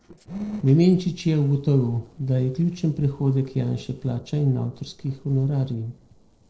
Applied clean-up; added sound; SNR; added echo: neural separator model SepFormer DNS4.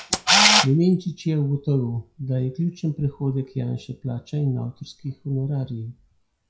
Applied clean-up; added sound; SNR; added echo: classical method WPE with log-MMSE.